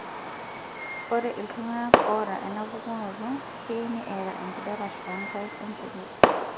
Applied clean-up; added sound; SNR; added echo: none; Fireworks; -4 dB; none.